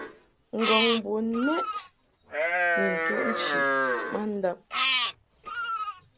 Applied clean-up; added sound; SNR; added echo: none; Livestock, farm animals, working animals; -2 dB; none.